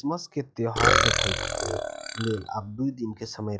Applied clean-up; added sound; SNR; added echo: classical method log-MMSE.